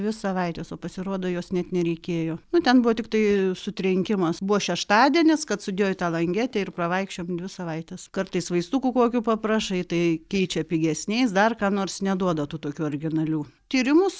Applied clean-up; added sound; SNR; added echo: neural mask model DeepFilterNet 3.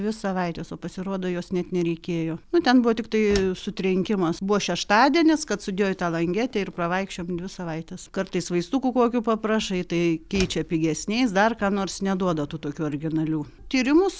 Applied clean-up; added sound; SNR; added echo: none; Slam; 15 dB; none.